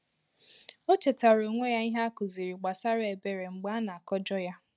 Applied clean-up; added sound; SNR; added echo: none; none; none; none.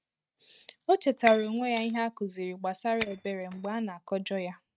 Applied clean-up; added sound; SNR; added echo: neural mask model RNNoise.